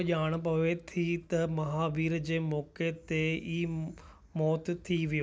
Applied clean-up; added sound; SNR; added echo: none; none; none; none.